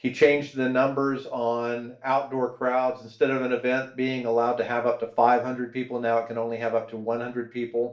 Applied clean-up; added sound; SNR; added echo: none; none; none; reverberation time 0.3 s.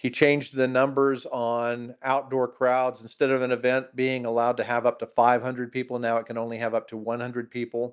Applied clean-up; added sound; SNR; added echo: none; none; none; none.